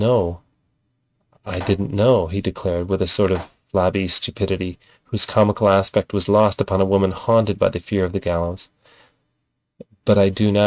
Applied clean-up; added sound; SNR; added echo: neural mask model RNNoise.